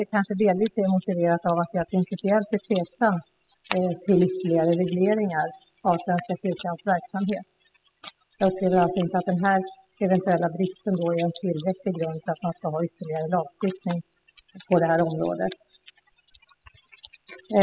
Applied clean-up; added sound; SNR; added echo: classical method spectral subtraction.